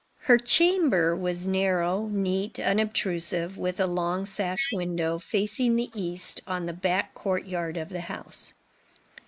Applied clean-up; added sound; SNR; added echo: neural mask model Resemble Enhance denoiser.